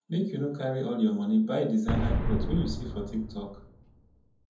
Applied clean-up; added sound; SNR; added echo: none; Boom; 1 dB; reverberation time 0.6 s.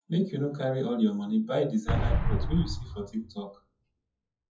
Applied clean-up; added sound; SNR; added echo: classical method WPE with log-MMSE.